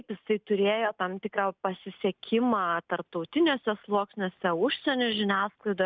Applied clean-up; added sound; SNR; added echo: none; none; none; none.